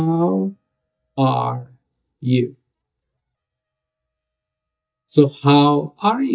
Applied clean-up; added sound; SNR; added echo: neural mask model DeepFilterNet 3.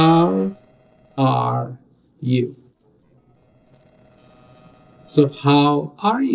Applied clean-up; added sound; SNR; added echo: neural separator model SepFormer DNS4.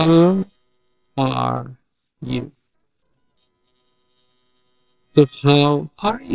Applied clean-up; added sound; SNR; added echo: neural separator model SepFormer WHAMR!.